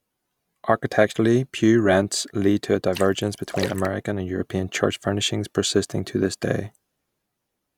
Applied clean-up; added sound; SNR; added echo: none; Splash, splatter; 14 dB; none.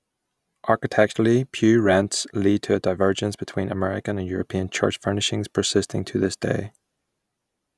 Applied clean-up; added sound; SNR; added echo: none; none; none; none.